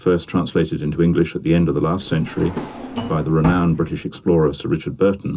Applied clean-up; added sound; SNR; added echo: none; Drawer open or close; 10 dB; reverberation time 0.2 s.